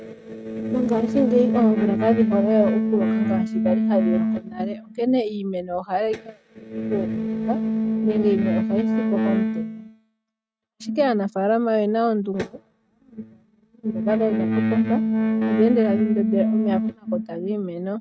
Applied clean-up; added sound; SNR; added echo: neural mask model RNNoise.